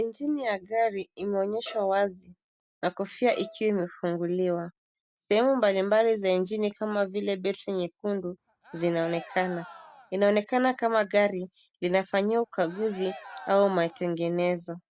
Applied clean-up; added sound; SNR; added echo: none; Bowed string instrument + Cheering; 19 dB; none.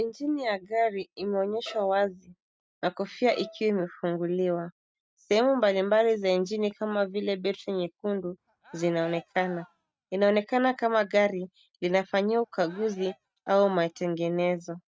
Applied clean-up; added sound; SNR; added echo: neural mask model RNNoise.